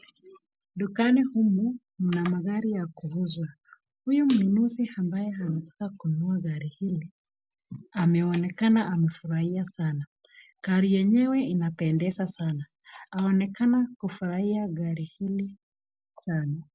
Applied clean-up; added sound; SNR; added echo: none; none; none; none.